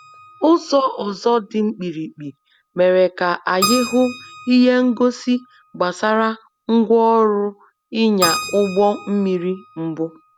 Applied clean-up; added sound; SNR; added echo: none; Keyboard (musical); 13 dB; none.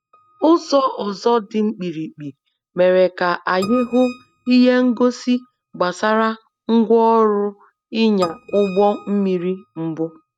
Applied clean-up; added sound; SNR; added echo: neural mask model RNNoise.